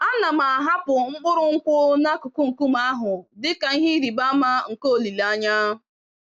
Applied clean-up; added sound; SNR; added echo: none; none; none; none.